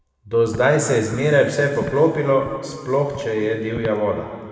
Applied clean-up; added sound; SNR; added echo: none; Walk, footsteps; 19 dB; reverberation time 2.3 s.